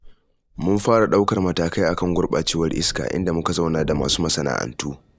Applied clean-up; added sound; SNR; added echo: neural mask model DeepFilterNet 3.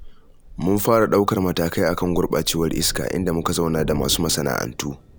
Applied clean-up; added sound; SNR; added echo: none; Thunder; 13 dB; none.